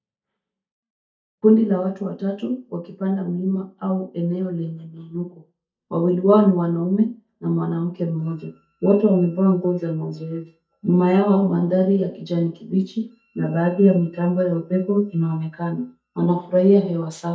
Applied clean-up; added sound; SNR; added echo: neural mask model DeepFilterNet 3.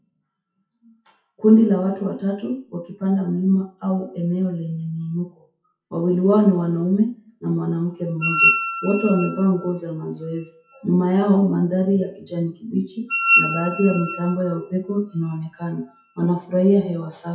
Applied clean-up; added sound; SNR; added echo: classical method WPE with log-MMSE.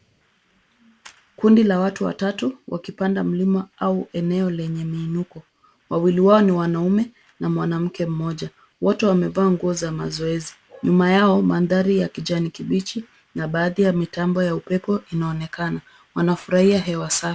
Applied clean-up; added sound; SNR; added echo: none; none; none; none.